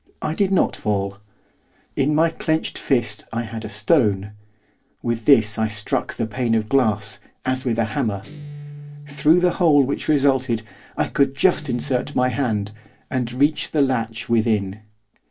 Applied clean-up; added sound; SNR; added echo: none; Guitar; 18 dB; none.